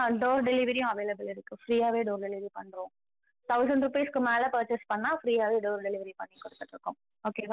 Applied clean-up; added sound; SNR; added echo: none; none; none; none.